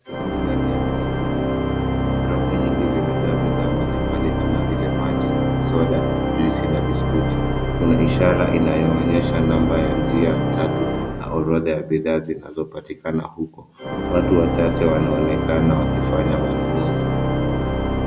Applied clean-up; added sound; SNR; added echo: none; Organ; -2 dB; none.